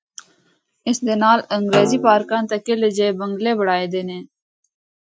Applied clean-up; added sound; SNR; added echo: classical method Wiener filter.